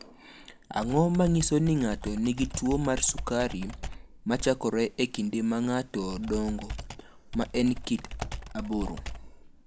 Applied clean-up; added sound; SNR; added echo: none; Computer keyboard; 10 dB; none.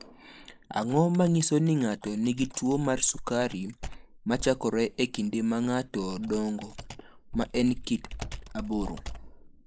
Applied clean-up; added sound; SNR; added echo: neural mask model Resemble Enhance denoiser.